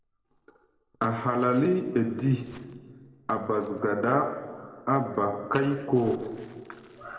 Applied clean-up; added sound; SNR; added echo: neural separator model SepFormer DNS4.